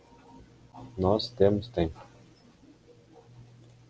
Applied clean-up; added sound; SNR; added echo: none; none; none; none.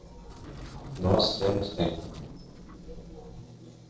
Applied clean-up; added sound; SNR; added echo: neural separator model SepFormer DNS4.